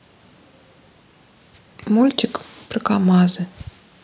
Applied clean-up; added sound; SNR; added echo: none; none; none; none.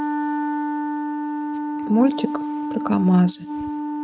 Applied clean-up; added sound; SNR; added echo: neural mask model RNNoise.